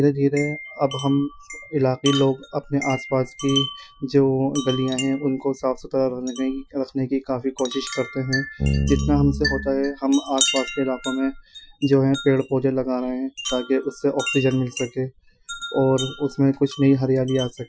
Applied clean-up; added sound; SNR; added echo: classical method Wiener filter.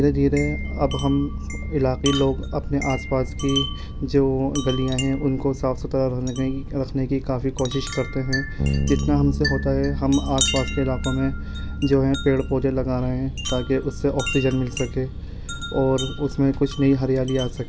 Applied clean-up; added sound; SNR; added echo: none; Wind chime + Bass guitar; 8 dB; none.